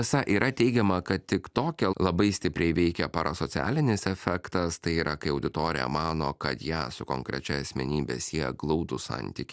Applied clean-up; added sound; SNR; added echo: none; none; none; none.